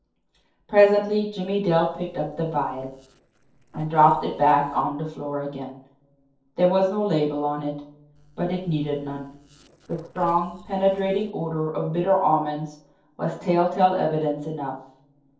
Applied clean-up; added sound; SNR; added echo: neural separator model SepFormer DNS4.